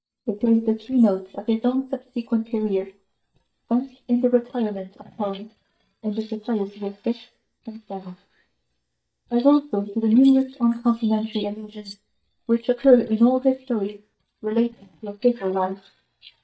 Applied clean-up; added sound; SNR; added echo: neural mask model DeepFilterNet 3.